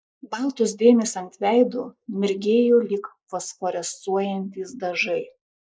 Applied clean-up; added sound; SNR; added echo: neural mask model Resemble Enhance denoiser.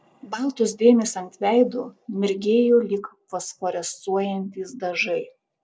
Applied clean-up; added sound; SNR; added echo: none; none; none; none.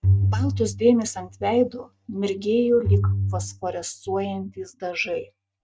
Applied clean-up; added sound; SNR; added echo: neural mask model RNNoise.